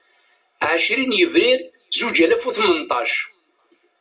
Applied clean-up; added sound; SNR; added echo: none; none; none; reverberation time 0.2 s.